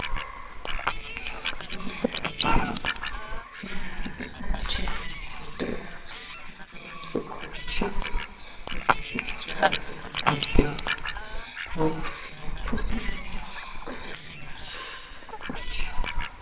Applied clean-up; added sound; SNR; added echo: neural separator model SepFormer WHAMR!.